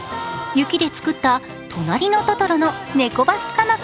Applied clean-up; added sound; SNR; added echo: none; none; none; none.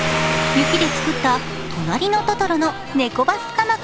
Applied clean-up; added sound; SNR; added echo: none; Bowed string instrument + Domestic sounds, home sounds; 4 dB; none.